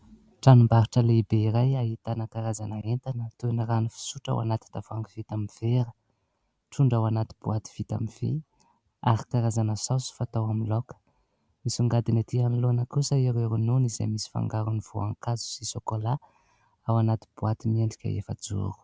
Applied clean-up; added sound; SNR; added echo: none; none; none; none.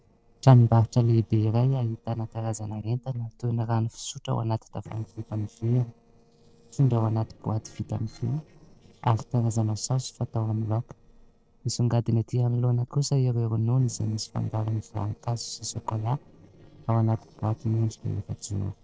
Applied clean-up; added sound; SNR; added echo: neural separator model SepFormer DNS4.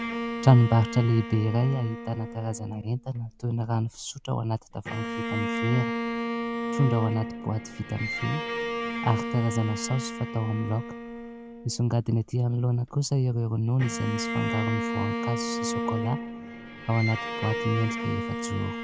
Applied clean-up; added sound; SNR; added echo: none; Bowed string instrument; 6 dB; none.